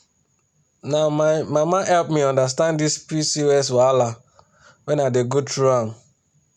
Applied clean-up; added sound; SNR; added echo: none; none; none; none.